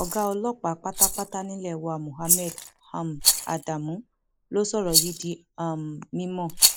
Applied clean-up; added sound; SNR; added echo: neural mask model Resemble Enhance denoiser.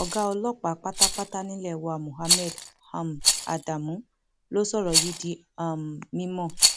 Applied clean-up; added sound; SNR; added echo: none; Rattle; -3 dB; none.